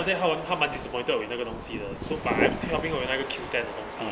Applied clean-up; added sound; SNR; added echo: none; none; none; none.